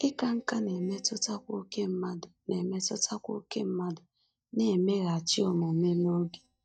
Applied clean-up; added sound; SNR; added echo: neural mask model DeepFilterNet 3.